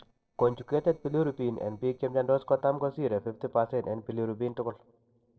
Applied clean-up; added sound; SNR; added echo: neural separator model SepFormer DNS4.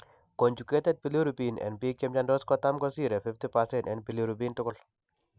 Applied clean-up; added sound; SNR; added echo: none; none; none; none.